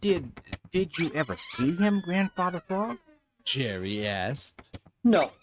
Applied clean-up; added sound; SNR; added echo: neural mask model RNNoise.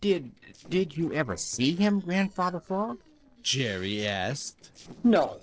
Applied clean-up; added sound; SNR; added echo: neural separator model SepFormer DNS4.